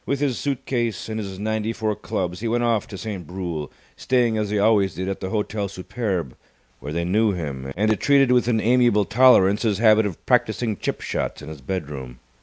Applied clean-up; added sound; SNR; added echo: none; none; none; none.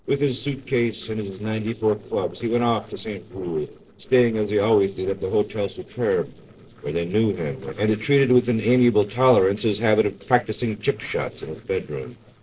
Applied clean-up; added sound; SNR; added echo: neural separator model SepFormer DNS4.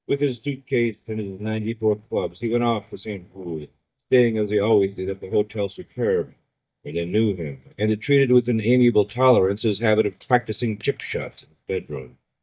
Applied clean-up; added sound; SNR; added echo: neural mask model DeepFilterNet 3.